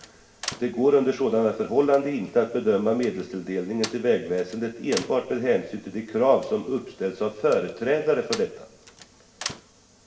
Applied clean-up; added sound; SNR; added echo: none; Slam; 17 dB; reverberation time 0.7 s.